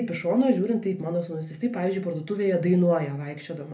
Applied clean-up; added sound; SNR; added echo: none; none; none; reverberation time 0.3 s.